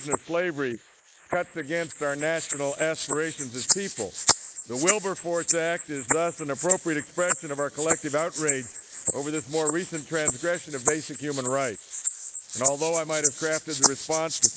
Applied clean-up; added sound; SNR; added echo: neural mask model Resemble Enhance denoiser.